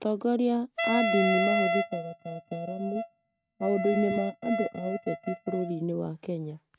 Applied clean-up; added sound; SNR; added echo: neural mask model RNNoise.